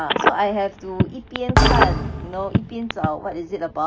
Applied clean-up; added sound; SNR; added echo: none; Thump, thud + Telephone; -5 dB; none.